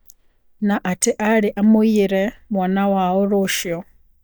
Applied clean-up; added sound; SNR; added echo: neural mask model DeepFilterNet 3.